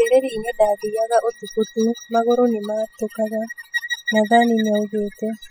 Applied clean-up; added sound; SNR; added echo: classical method spectral subtraction.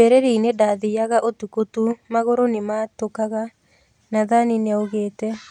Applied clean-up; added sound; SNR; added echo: none; none; none; none.